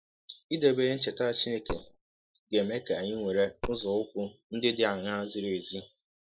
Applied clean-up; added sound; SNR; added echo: neural mask model Resemble Enhance denoiser.